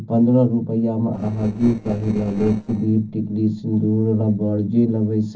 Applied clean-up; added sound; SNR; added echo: neural separator model SepFormer DNS4.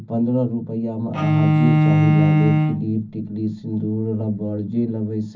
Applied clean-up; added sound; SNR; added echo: none; Bowed string instrument; -4 dB; reverberation time 0.4 s.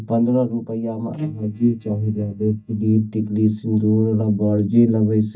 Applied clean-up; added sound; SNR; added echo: neural mask model DeepFilterNet 3.